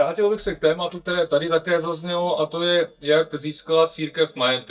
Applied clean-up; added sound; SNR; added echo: neural mask model DeepFilterNet 3.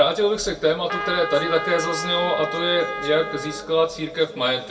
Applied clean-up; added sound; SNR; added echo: none; Trumpet; 7 dB; reverberation time 0.2 s.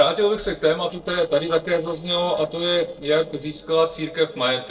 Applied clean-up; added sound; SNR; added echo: neural separator model SepFormer DNS4.